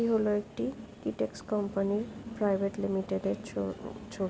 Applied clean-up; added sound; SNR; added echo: none; none; none; none.